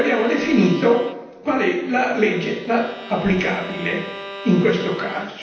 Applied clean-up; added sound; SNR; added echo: none; Bowed string instrument; 15 dB; reverberation time 0.9 s.